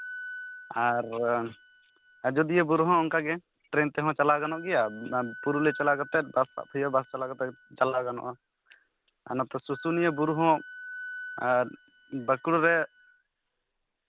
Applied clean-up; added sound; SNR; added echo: none; Wind instrument, woodwind instrument; 17 dB; none.